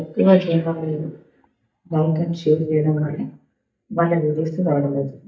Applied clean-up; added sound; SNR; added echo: neural mask model DeepFilterNet 3.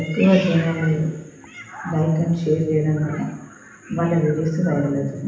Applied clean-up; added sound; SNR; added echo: none; Meow; 17 dB; reverberation time 0.8 s.